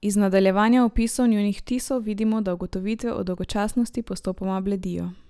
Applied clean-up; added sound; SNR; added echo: none; none; none; none.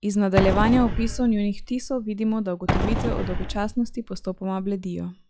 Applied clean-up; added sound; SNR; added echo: classical method log-MMSE.